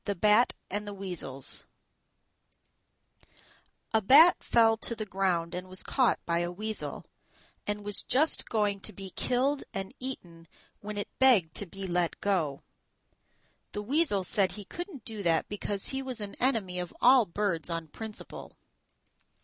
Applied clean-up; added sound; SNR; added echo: none; none; none; none.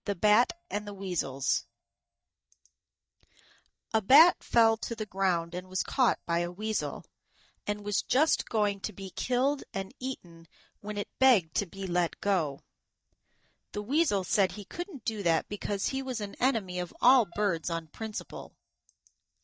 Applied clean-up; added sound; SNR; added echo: neural mask model DeepFilterNet 3.